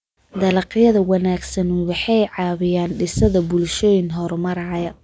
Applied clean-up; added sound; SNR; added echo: none; none; none; none.